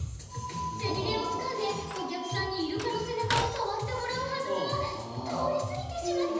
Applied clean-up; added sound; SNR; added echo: none; Slam; 7 dB; reverberation time 1.1 s.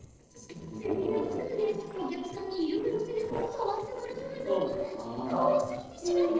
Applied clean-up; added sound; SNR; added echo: neural separator model SepFormer DNS4.